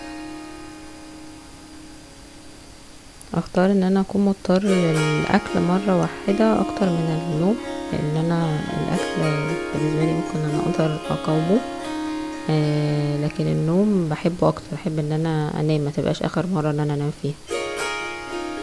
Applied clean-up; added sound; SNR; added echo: none; Harp; 8 dB; none.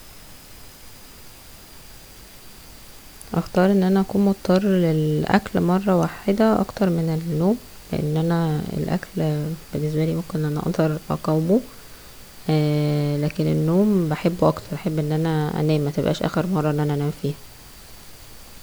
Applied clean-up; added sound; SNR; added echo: none; none; none; none.